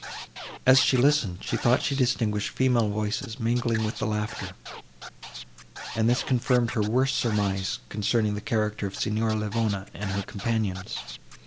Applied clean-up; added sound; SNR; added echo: none; Scratching (performance technique); 15 dB; none.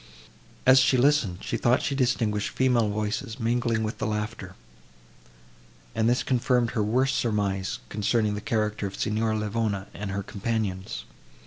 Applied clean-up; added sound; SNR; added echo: none; none; none; none.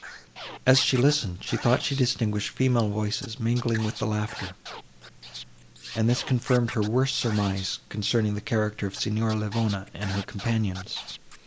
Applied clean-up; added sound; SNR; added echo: neural mask model Resemble Enhance denoiser.